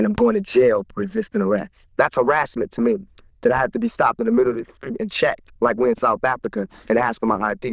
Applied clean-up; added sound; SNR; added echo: neural diffusion model UNIVERSE++.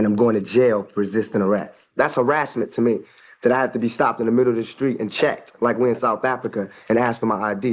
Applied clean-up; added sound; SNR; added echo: neural mask model Resemble Enhance denoiser.